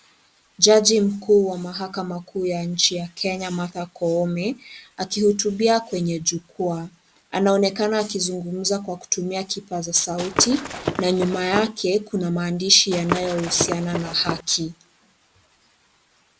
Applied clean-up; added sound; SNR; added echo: none; Walk, footsteps / Run; 5 dB; none.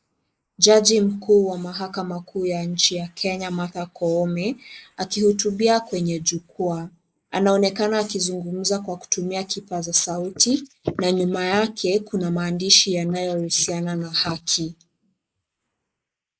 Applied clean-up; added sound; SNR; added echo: neural mask model Resemble Enhance denoiser.